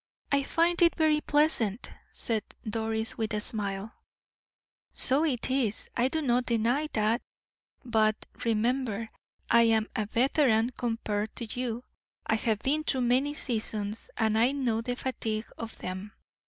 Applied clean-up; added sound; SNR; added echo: none; none; none; none.